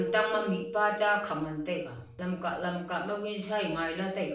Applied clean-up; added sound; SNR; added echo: none; Keyboard (musical); 11 dB; reverberation time 0.5 s.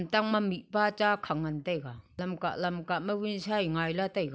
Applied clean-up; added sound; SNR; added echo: none; none; none; none.